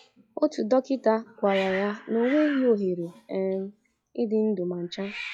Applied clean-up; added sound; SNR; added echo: classical method log-MMSE.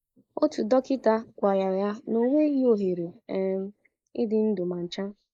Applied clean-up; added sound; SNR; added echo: neural mask model Resemble Enhance denoiser.